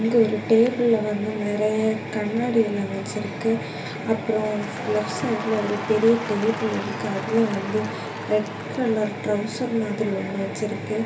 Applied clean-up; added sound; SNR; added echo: none; Applause / Crowd / Cheering; 14 dB; reverberation time 0.3 s.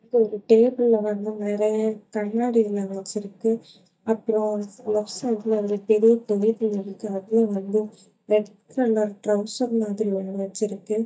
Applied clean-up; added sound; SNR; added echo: neural mask model DeepFilterNet 3.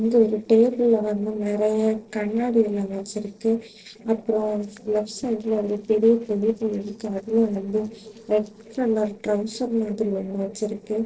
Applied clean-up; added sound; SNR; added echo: neural separator model SepFormer DNS4.